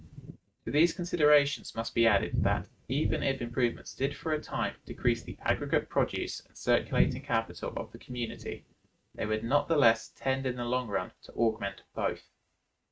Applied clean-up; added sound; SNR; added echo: neural mask model RNNoise.